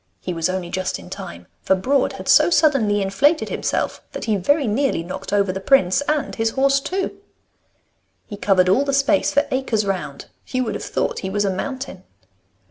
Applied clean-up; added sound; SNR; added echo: none; none; none; none.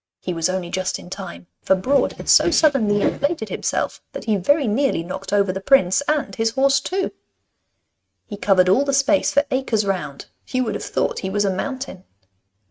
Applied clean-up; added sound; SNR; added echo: neural mask model RNNoise.